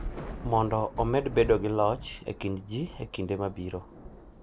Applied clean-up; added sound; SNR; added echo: none; Thunder / Rain; 11 dB; none.